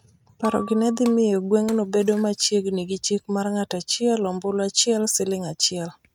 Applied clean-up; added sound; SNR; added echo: neural mask model RNNoise.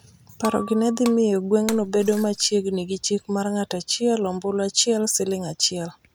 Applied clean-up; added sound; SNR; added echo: none; Shatter; 17 dB; none.